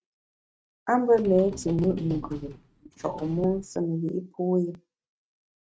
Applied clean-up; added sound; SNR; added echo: neural mask model RNNoise.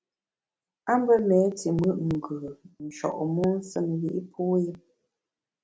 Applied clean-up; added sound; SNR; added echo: none; none; none; none.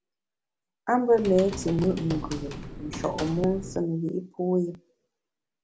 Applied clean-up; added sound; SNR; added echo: none; Computer keyboard; 13 dB; none.